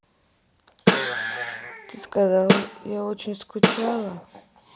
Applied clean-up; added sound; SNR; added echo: none; Snare drum; -2 dB; none.